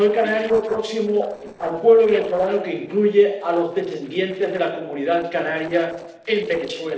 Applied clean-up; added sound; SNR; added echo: neural separator model SepFormer DNS4.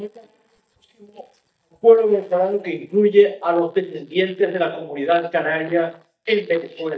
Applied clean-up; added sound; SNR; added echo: neural mask model DeepFilterNet 3.